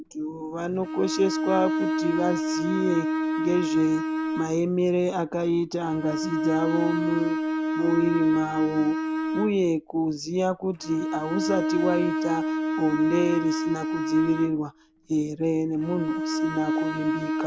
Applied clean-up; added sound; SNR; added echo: none; Bowed string instrument; 1 dB; none.